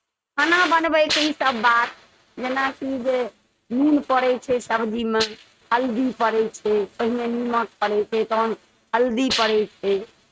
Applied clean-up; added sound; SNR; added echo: neural mask model RNNoise.